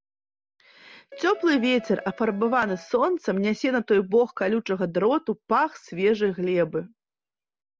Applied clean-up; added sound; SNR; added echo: none; Piano; 19 dB; none.